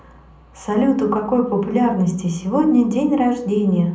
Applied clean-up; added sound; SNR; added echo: none; none; none; reverberation time 0.6 s.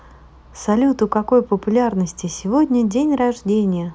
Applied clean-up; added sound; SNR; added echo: none; none; none; none.